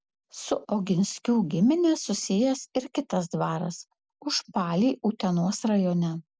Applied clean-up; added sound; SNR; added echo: none; none; none; none.